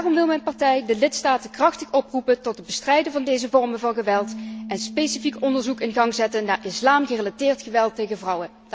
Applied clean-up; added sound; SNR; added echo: none; Bass guitar; 18 dB; none.